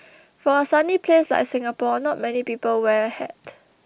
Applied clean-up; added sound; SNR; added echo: none; none; none; none.